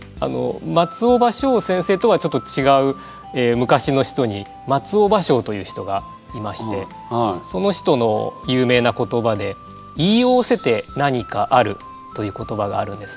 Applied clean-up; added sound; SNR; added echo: none; none; none; none.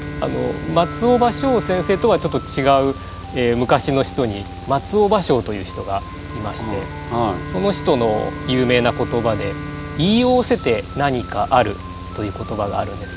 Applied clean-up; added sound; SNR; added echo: none; Bowed string instrument + Mechanical fan; 11 dB; none.